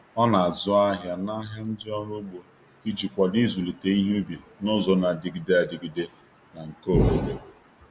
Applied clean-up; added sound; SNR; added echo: none; none; none; none.